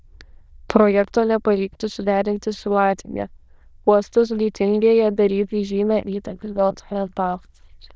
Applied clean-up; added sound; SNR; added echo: neural diffusion model UNIVERSE++.